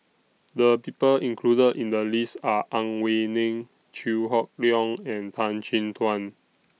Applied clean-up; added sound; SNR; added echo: none; none; none; none.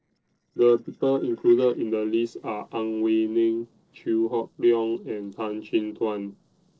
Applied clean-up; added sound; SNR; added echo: neural separator model SepFormer DNS4.